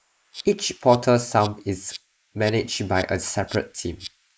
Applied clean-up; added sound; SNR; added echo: neural mask model Resemble Enhance denoiser.